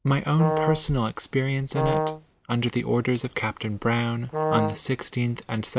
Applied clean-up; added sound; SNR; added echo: none; Brass instrument; 1 dB; none.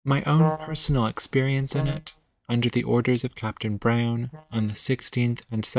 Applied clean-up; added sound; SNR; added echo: neural mask model DeepFilterNet 3.